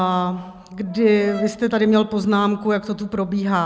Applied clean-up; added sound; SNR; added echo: none; Brass instrument; 16 dB; none.